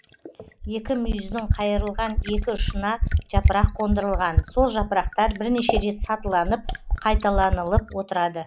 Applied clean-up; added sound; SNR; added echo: none; Fill (with liquid); 1 dB; none.